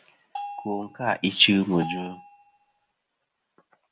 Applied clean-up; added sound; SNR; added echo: none; Bell; 12 dB; none.